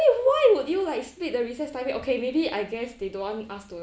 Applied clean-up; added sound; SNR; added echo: none; none; none; none.